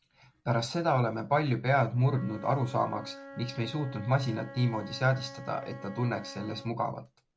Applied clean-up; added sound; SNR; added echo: none; Wind instrument, woodwind instrument; 18 dB; none.